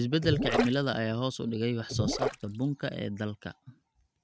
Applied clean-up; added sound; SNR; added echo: neural mask model RNNoise.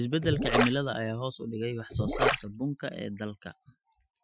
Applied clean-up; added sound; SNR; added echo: classical method Wiener filter.